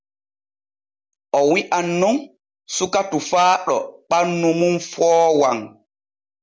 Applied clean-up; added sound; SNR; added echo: none; none; none; none.